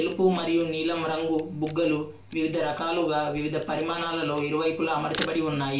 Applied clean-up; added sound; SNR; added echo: none; Camera; 19 dB; reverberation time 0.3 s.